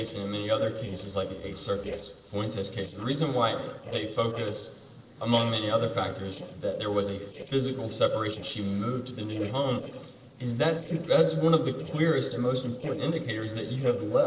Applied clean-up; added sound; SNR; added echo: neural separator model SepFormer DNS4.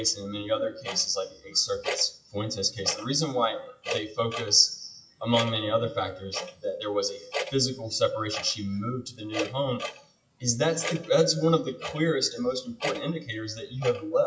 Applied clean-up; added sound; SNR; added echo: classical method WPE with log-MMSE.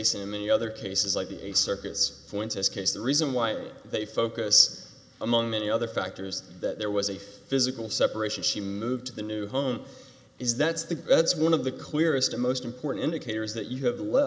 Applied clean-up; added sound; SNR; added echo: none; none; none; none.